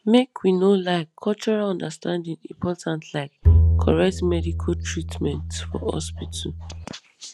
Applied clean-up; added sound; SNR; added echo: none; Bowed string instrument; -2 dB; none.